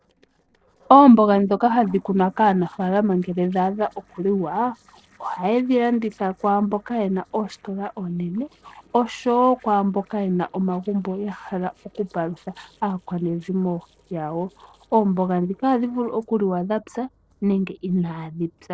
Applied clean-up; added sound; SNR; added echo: neural separator model SepFormer DNS4.